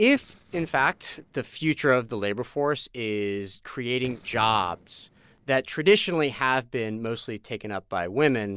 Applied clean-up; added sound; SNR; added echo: neural separator model SepFormer DNS4.